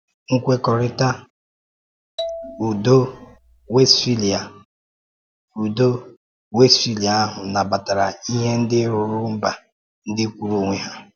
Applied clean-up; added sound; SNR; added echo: none; Marimba, xylophone; 14 dB; none.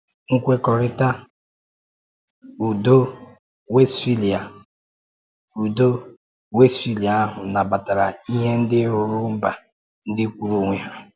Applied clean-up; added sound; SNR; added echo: none; none; none; none.